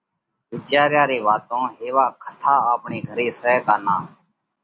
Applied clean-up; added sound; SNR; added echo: none; none; none; none.